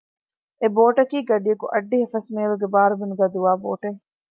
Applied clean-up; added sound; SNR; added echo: none; none; none; none.